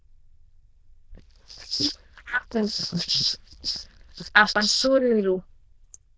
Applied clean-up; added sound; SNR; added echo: neural diffusion model UNIVERSE++.